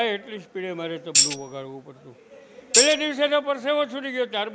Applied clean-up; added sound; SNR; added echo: none; Tambourine; -5 dB; none.